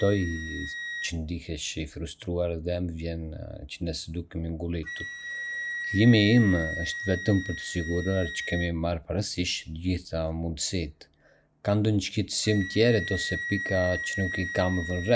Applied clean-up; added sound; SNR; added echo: none; Wind instrument, woodwind instrument; 10 dB; none.